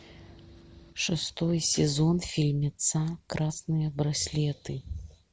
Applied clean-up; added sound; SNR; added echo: none; none; none; none.